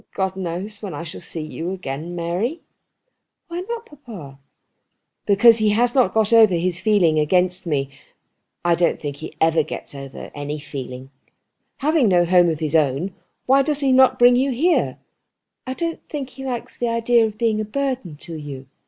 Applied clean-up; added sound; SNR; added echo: none; none; none; none.